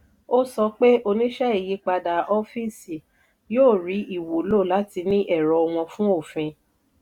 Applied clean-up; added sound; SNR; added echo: none; none; none; none.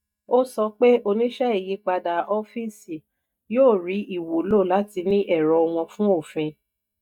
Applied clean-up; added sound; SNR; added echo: neural mask model DeepFilterNet 3.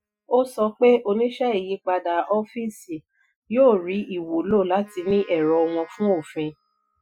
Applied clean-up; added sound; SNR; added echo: classical method Wiener filter.